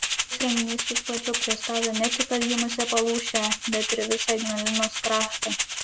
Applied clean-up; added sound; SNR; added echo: none; Rattle (instrument); 0 dB; none.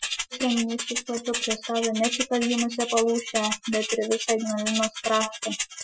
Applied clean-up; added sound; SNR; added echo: classical method Wiener filter.